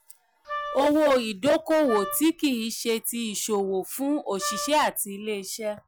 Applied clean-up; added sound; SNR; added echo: none; Wind instrument, woodwind instrument; 10 dB; none.